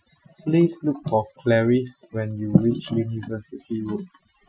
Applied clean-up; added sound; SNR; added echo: classical method Wiener filter.